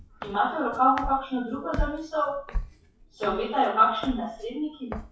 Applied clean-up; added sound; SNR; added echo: classical method WPE with log-MMSE.